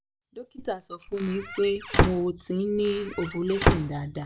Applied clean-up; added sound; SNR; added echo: none; Squeak / Slam / Wood; -2 dB; none.